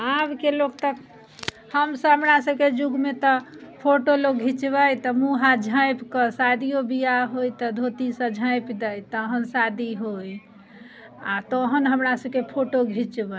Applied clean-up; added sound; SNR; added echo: none; none; none; none.